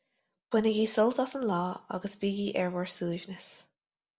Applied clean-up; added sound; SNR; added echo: none; none; none; none.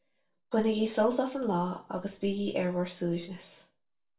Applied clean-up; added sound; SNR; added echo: none; none; none; reverberation time 0.2 s.